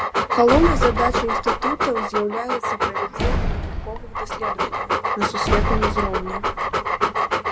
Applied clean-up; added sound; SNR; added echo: none; Dog + Slam; -3 dB; none.